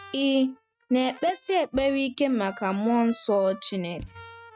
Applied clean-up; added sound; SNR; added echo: neural mask model RNNoise.